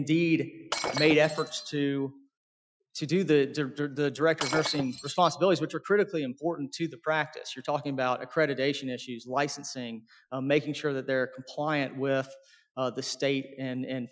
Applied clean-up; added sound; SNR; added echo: classical method Wiener filter.